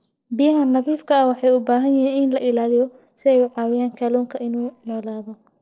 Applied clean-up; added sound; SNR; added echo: neural separator model SepFormer DNS4.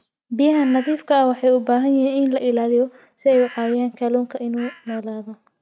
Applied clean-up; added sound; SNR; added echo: neural mask model RNNoise.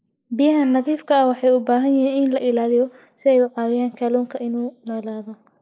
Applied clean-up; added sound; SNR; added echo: neural mask model Resemble Enhance denoiser.